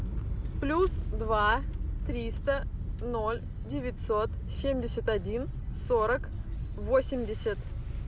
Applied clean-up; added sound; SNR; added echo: none; none; none; none.